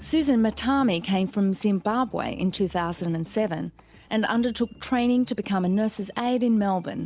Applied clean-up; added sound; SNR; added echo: none; none; none; none.